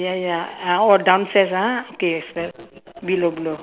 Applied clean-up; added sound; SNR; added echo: none; none; none; none.